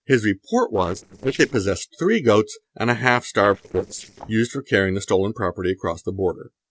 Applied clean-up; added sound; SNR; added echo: neural separator model SepFormer DNS4.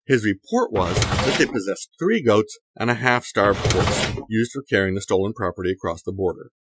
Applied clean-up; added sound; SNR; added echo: classical method Wiener filter.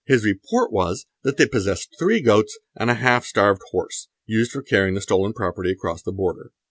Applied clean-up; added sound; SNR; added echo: none; none; none; none.